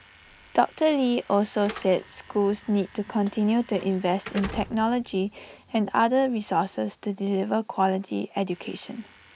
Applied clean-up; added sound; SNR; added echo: none; Slam / Alarm; 20 dB; none.